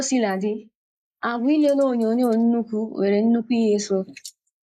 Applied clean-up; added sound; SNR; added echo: neural mask model Resemble Enhance denoiser.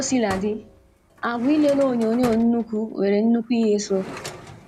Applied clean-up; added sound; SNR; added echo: none; Drawer open or close; 16 dB; none.